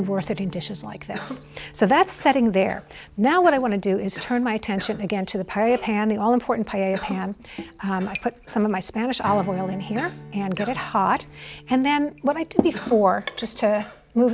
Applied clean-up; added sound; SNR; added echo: none; Cough + Strum; 18 dB; none.